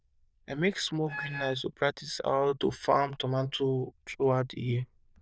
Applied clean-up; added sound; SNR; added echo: neural diffusion model UNIVERSE++.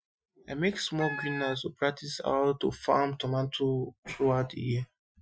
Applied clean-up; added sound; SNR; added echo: classical method Wiener filter.